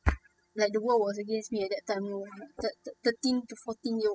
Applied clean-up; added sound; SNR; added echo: classical method spectral subtraction.